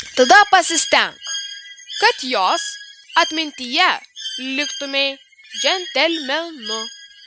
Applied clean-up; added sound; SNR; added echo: none; Bird; 11 dB; none.